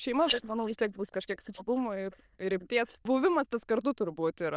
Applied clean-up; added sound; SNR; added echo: neural diffusion model UNIVERSE++.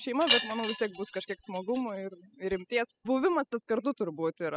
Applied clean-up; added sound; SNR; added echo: classical method spectral subtraction.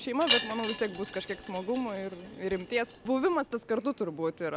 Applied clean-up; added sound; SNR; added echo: none; Wind chime; 6 dB; none.